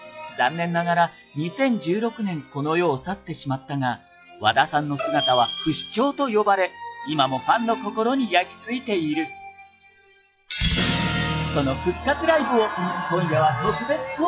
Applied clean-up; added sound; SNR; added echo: classical method log-MMSE.